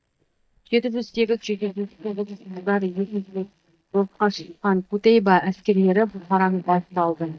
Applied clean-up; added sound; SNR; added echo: neural mask model DeepFilterNet 3.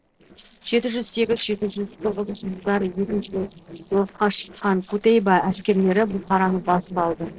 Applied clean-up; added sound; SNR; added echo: neural separator model SepFormer DNS4.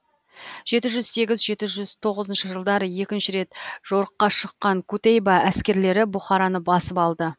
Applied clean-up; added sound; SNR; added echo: none; none; none; none.